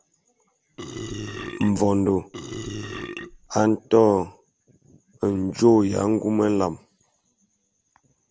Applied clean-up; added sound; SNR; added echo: none; Burping, eructation; 11 dB; none.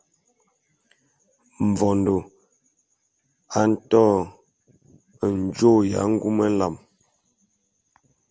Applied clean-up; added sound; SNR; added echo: none; none; none; none.